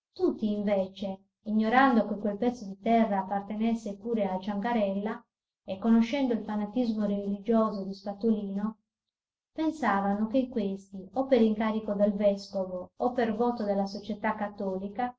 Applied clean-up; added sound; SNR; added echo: none; none; none; none.